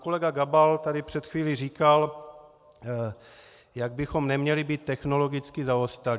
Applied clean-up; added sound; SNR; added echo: none; none; none; none.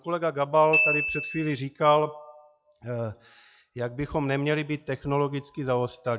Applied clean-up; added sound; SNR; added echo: classical method log-MMSE.